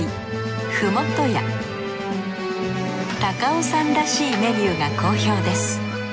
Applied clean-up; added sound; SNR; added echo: none; none; none; none.